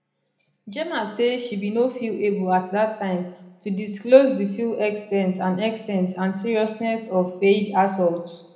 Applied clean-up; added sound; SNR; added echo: none; none; none; reverberation time 0.8 s.